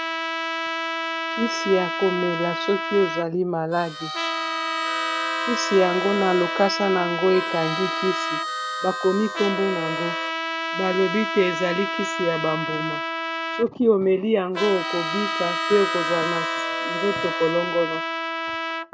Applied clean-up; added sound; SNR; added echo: none; Trumpet + Harmonica; 3 dB; none.